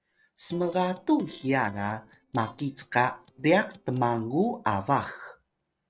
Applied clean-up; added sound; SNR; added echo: neural separator model SepFormer DNS4.